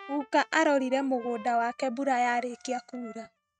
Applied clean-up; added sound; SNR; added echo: neural mask model RNNoise.